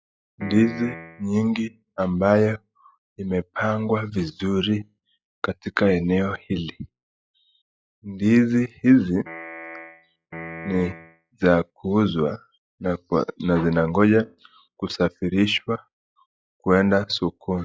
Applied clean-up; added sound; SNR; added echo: classical method log-MMSE.